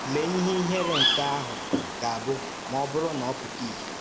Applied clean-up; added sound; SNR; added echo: none; Bird vocalization, bird call, bird song; 1 dB; none.